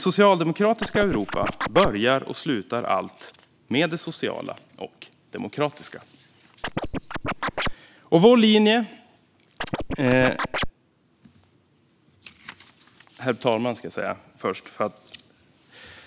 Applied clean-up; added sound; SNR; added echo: none; Scratching (performance technique); 3 dB; none.